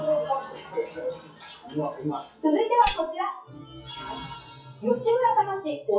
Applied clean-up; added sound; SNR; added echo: classical method WPE with log-MMSE.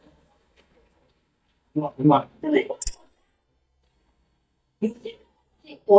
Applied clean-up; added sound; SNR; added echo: neural mask model DeepFilterNet 3.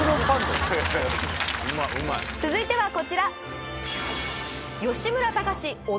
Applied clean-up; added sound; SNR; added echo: none; none; none; none.